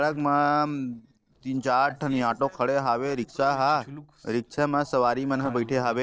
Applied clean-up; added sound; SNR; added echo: neural separator model SepFormer DNS4.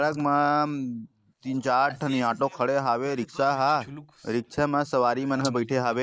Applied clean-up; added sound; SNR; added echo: neural mask model Resemble Enhance denoiser.